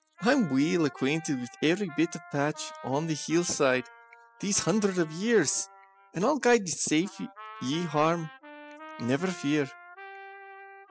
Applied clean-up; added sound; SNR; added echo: classical method spectral subtraction.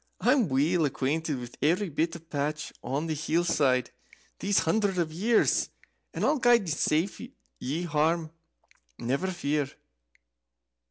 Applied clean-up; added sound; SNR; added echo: none; none; none; none.